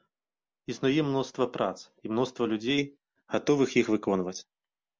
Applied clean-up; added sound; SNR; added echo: none; none; none; none.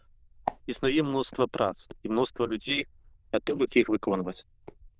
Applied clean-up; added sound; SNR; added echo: neural diffusion model UNIVERSE++.